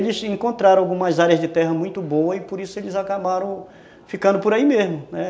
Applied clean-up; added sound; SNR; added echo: none; none; none; none.